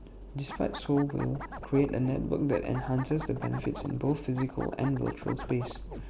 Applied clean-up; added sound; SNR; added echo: none; Scratching (performance technique); 12 dB; none.